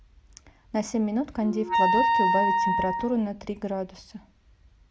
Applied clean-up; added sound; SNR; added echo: none; Wind instrument, woodwind instrument; -3 dB; none.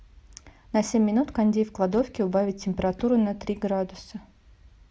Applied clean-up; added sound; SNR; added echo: none; none; none; none.